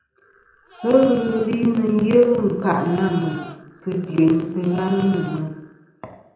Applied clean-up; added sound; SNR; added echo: none; Livestock, farm animals, working animals; 18 dB; reverberation time 0.8 s.